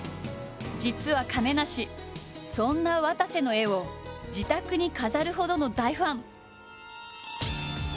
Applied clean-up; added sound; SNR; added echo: none; none; none; none.